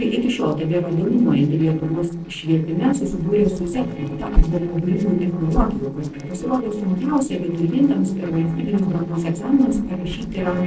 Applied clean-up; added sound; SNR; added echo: neural separator model SepFormer DNS4.